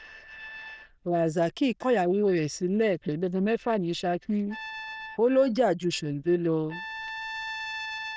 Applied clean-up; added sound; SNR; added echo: neural diffusion model UNIVERSE++.